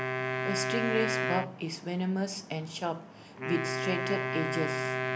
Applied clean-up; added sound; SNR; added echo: none; Wind instrument, woodwind instrument; 0 dB; none.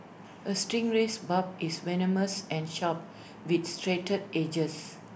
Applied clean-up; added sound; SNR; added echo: none; none; none; none.